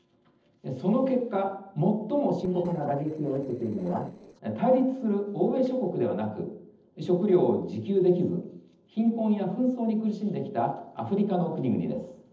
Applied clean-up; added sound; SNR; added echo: neural separator model SepFormer DNS4.